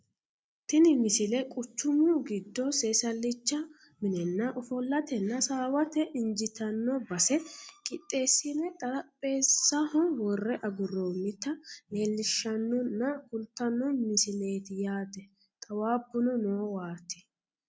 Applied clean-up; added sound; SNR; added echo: none; none; none; none.